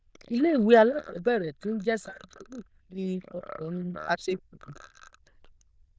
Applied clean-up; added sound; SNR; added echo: neural diffusion model UNIVERSE++.